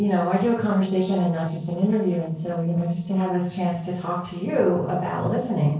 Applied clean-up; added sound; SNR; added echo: neural separator model SepFormer DNS4.